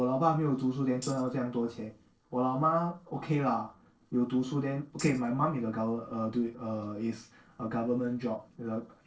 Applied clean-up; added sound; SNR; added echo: neural separator model SepFormer DNS4.